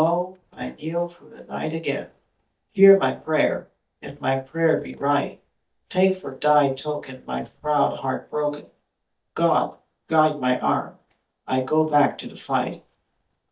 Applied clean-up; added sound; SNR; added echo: neural mask model DeepFilterNet 3.